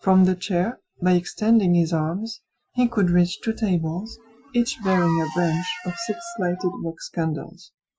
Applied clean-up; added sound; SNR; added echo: classical method Wiener filter.